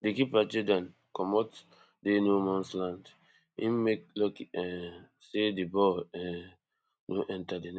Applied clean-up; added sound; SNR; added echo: none; none; none; none.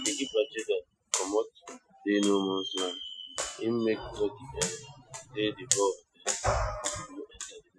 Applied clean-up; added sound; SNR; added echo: classical method Wiener filter.